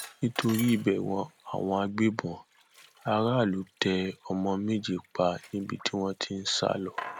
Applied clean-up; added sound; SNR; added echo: none; Sink (filling or washing); 18 dB; none.